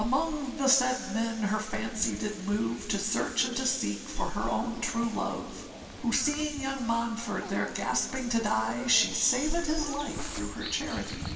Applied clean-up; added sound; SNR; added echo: none; Bird vocalization, bird call, bird song; 14 dB; reverberation time 2.4 s.